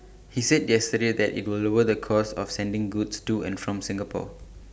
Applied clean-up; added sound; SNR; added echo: none; none; none; none.